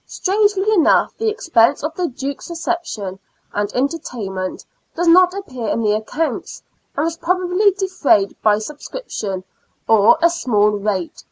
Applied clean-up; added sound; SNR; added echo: none; none; none; none.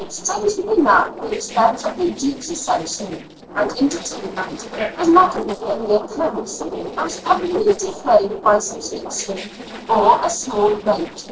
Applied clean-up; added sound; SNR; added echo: neural separator model SepFormer DNS4.